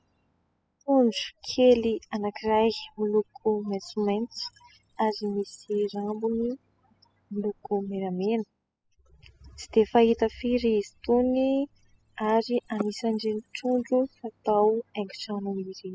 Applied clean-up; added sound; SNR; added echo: classical method spectral subtraction.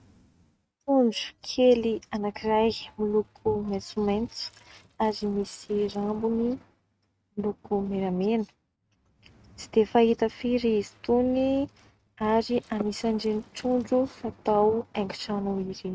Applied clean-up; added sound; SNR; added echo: neural mask model RNNoise.